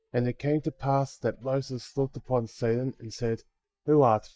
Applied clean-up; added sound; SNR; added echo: neural mask model DeepFilterNet 3.